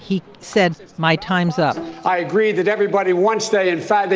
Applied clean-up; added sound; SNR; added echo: none; Bowed string instrument; 18 dB; none.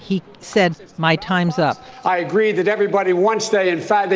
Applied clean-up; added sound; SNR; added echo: none; none; none; none.